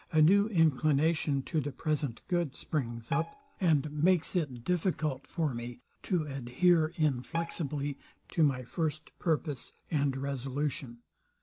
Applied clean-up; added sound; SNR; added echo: none; Bowed string instrument; 15 dB; none.